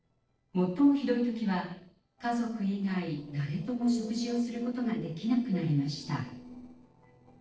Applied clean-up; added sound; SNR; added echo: neural separator model SepFormer DNS4.